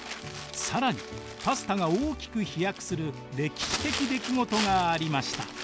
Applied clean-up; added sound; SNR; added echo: none; Crumpling, crinkling; 9 dB; none.